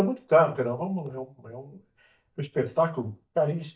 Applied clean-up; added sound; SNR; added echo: neural mask model DeepFilterNet 3.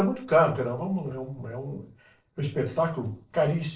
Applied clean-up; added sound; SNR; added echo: neural separator model SepFormer DNS4.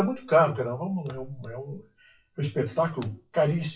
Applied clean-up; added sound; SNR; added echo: classical method WPE with log-MMSE.